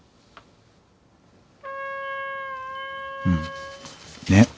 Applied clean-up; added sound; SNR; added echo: none; Trumpet; 10 dB; none.